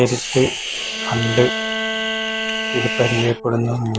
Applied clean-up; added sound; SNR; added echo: none; Bowed string instrument + Hiss; 3 dB; none.